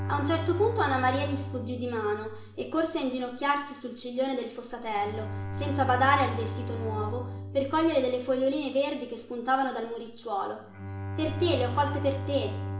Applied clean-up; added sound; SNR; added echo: none; Bowed string instrument; 7 dB; reverberation time 0.7 s.